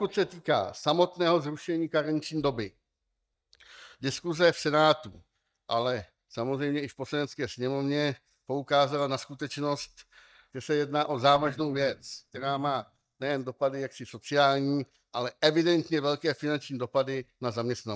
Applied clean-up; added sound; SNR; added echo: neural mask model DeepFilterNet 3.